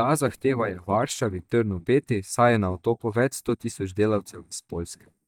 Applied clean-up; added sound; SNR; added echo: neural mask model DeepFilterNet 3.